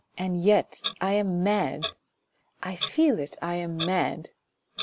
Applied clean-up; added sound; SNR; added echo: none; Clock; 12 dB; none.